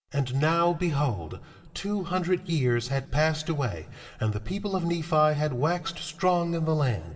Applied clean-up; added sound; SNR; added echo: none; none; none; reverberation time 2.5 s.